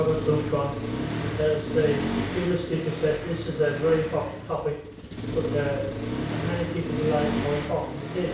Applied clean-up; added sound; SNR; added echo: none; Accelerating, revving, vroom; 3 dB; reverberation time 0.6 s.